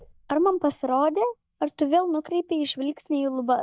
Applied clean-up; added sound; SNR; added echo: neural mask model DeepFilterNet 3.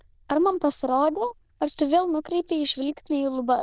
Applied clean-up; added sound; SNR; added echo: neural diffusion model UNIVERSE++.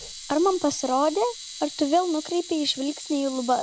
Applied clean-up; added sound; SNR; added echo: none; Camera; 14 dB; none.